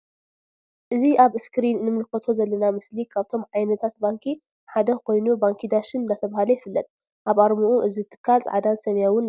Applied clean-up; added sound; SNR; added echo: none; none; none; none.